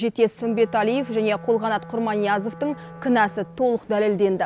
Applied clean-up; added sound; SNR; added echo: none; Wind instrument, woodwind instrument; 19 dB; none.